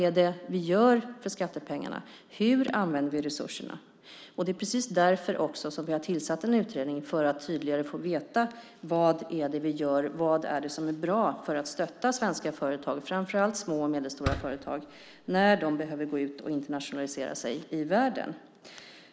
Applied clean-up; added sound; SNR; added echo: none; Fireworks; 9 dB; none.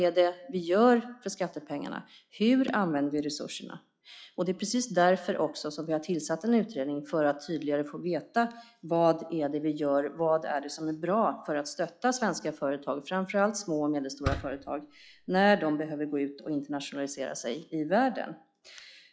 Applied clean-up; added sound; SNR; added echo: classical method log-MMSE.